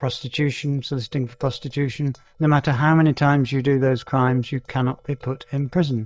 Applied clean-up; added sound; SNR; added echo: neural mask model DeepFilterNet 3.